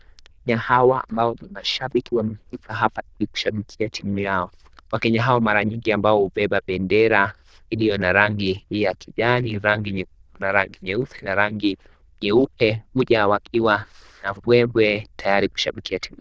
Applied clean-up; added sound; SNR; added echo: neural diffusion model UNIVERSE++.